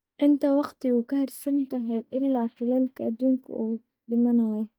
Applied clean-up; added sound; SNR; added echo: neural mask model DeepFilterNet 3.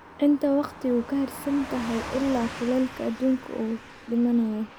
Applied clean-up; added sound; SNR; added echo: none; Car passing by / Truck; 14 dB; none.